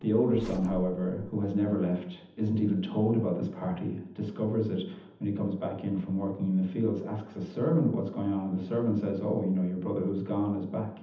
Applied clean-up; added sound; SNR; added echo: none; Zipper (clothing); 15 dB; reverberation time 0.8 s.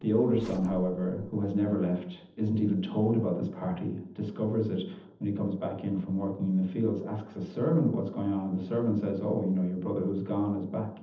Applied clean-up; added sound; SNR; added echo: neural separator model SepFormer DNS4.